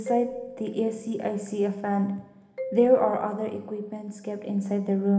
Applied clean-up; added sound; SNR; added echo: none; Marimba, xylophone; 15 dB; reverberation time 1.1 s.